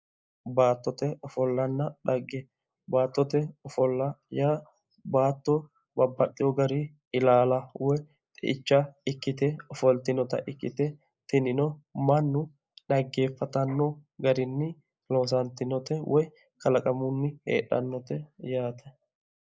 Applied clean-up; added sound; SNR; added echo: neural mask model Resemble Enhance denoiser.